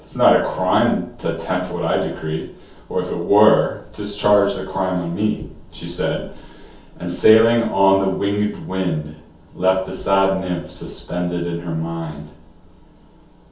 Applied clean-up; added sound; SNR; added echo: none; none; none; reverberation time 0.6 s.